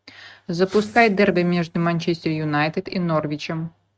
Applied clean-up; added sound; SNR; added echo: neural mask model RNNoise.